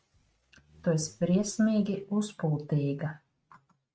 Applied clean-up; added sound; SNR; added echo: neural mask model RNNoise.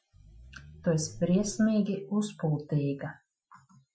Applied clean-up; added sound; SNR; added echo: classical method Wiener filter.